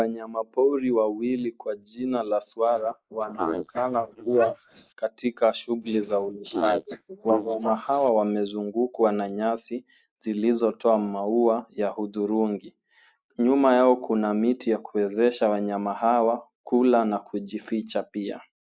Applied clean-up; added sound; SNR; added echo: neural mask model Resemble Enhance denoiser.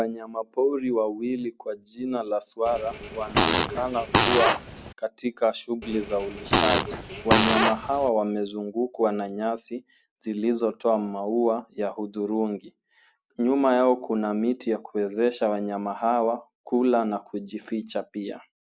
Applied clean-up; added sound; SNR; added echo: none; Fart; -3 dB; none.